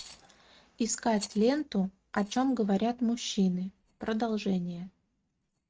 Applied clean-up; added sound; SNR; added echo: neural mask model RNNoise.